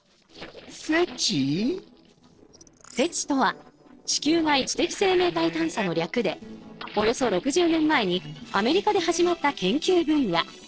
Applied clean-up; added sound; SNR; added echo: neural separator model SepFormer DNS4.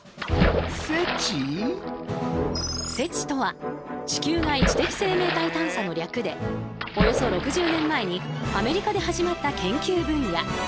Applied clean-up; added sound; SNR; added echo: none; Splash, splatter; 3 dB; none.